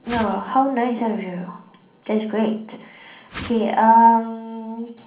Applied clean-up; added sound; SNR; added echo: none; Whoosh, swoosh, swish; 15 dB; reverberation time 0.6 s.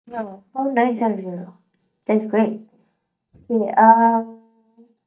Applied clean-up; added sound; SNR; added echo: neural mask model DeepFilterNet 3.